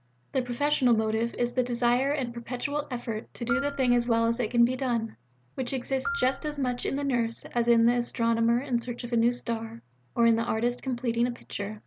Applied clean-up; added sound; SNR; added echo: none; Marimba, xylophone; 13 dB; none.